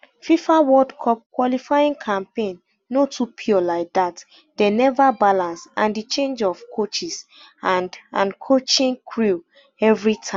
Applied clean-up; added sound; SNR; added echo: none; none; none; none.